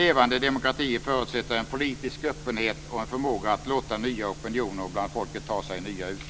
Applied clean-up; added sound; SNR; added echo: none; none; none; none.